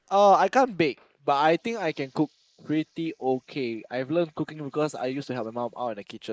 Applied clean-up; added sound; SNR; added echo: neural mask model Resemble Enhance denoiser.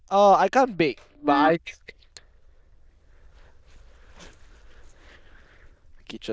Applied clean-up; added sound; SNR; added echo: neural diffusion model UNIVERSE++.